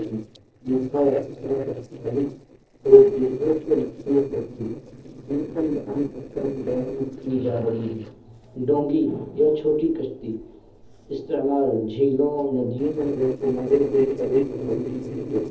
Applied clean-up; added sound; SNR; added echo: neural separator model SepFormer DNS4.